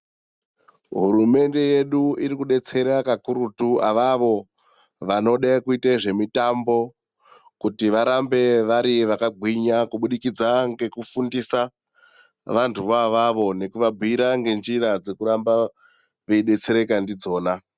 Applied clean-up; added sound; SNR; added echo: none; none; none; none.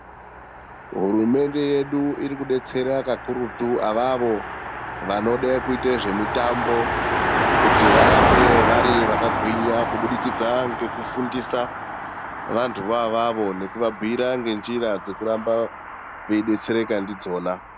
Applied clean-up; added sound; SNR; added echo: none; Car passing by; 1 dB; none.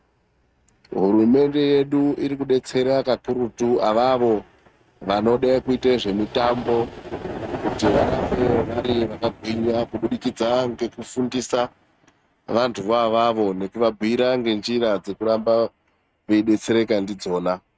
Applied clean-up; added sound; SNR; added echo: neural mask model RNNoise.